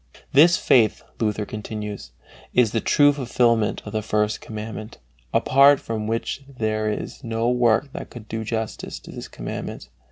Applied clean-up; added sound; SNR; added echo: none; none; none; none.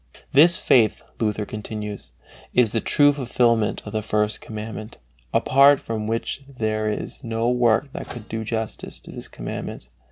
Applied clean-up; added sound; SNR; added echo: none; Microwave oven; 19 dB; none.